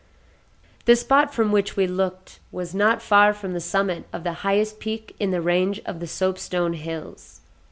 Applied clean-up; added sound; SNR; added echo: none; none; none; none.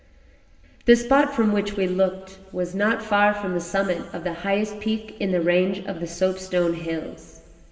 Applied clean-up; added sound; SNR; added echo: none; none; none; reverberation time 1.8 s.